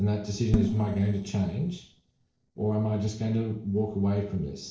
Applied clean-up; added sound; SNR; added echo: neural separator model SepFormer DNS4.